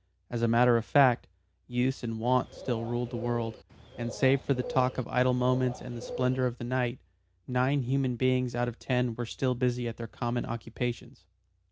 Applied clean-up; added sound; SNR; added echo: none; Bird; 13 dB; none.